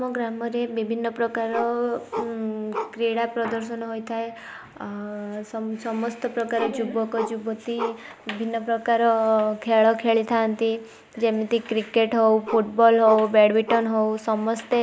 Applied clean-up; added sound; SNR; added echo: none; Bark; 11 dB; none.